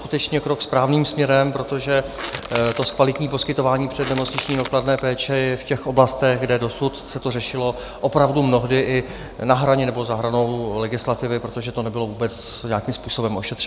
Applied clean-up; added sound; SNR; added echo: none; Crushing / Wood; 11 dB; none.